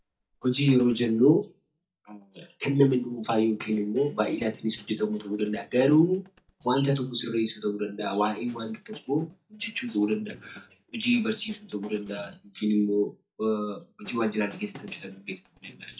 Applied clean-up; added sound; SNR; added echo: neural mask model DeepFilterNet 3.